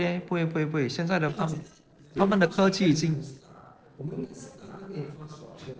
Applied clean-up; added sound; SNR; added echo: neural separator model SepFormer DNS4.